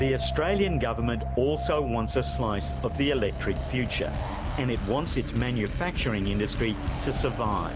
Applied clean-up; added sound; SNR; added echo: none; none; none; none.